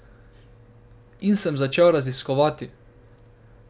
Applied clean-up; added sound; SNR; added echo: none; none; none; none.